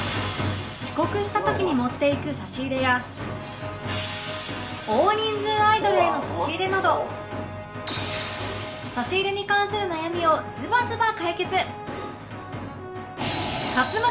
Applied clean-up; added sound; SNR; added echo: none; none; none; reverberation time 0.4 s.